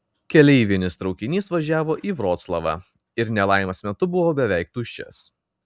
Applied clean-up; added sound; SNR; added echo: none; none; none; none.